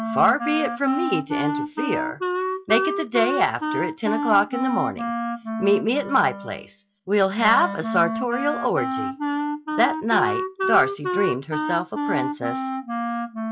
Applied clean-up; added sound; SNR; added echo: classical method log-MMSE.